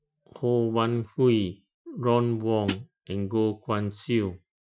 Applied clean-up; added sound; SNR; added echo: classical method Wiener filter.